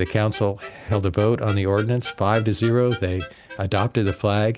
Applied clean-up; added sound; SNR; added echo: none; none; none; none.